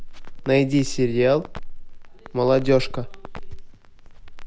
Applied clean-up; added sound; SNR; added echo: none; Crackle; 7 dB; none.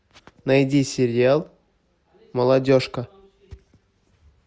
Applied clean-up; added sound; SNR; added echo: none; none; none; none.